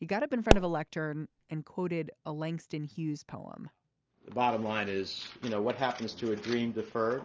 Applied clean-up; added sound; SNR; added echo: none; Explosion; -4 dB; none.